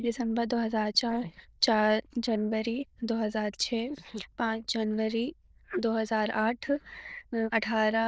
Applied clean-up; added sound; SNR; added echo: neural diffusion model UNIVERSE++.